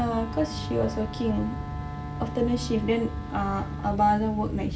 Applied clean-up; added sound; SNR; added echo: none; Wind instrument, woodwind instrument; 16 dB; none.